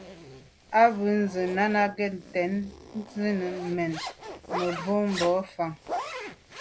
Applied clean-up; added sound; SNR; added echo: none; Zipper (clothing); 12 dB; none.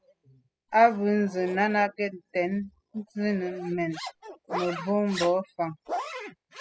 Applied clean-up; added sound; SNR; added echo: classical method spectral subtraction.